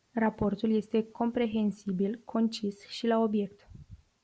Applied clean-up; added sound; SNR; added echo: none; none; none; none.